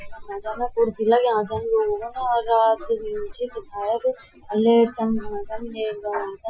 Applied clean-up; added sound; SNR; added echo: classical method Wiener filter.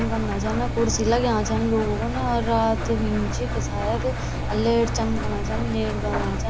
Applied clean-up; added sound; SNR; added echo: none; Engine; 1 dB; none.